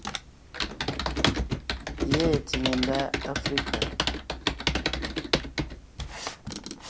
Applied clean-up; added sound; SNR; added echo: none; Computer keyboard; -5 dB; none.